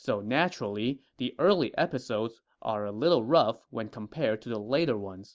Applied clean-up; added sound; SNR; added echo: none; none; none; none.